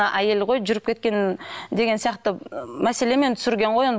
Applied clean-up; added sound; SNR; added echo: none; none; none; none.